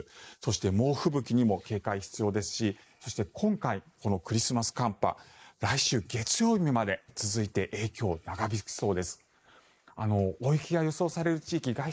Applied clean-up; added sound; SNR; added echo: neural mask model Resemble Enhance denoiser.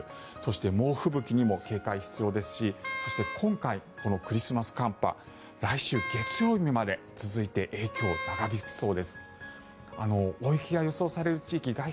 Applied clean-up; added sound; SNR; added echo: none; Wind instrument, woodwind instrument; 8 dB; none.